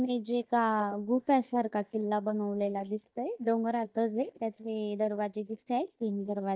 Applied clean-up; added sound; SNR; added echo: neural mask model DeepFilterNet 3.